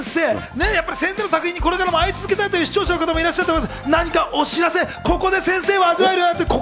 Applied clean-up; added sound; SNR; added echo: none; none; none; none.